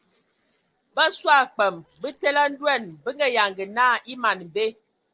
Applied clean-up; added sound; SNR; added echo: neural separator model SepFormer DNS4.